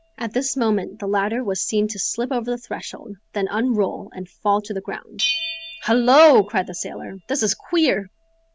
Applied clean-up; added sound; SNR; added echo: none; Bell; 15 dB; none.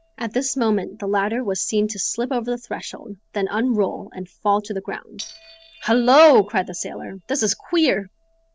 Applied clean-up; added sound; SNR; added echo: neural separator model SepFormer DNS4.